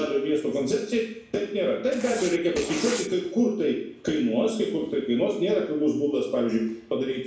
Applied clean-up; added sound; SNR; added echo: none; Writing; 10 dB; reverberation time 0.6 s.